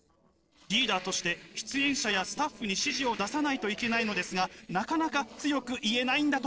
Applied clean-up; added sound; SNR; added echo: neural separator model SepFormer DNS4.